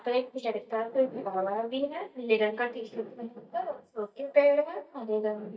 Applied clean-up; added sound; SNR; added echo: neural mask model DeepFilterNet 3.